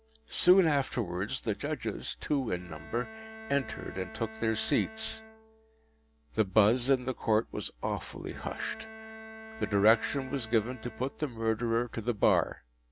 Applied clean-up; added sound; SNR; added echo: none; Bowed string instrument; 18 dB; none.